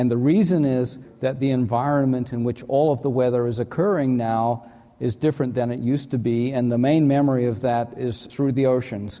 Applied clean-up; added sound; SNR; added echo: none; none; none; none.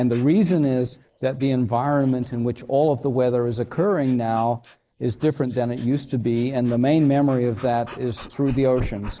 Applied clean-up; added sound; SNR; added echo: neural mask model Resemble Enhance denoiser.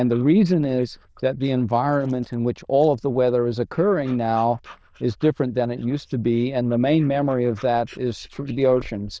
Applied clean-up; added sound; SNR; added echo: neural diffusion model UNIVERSE++.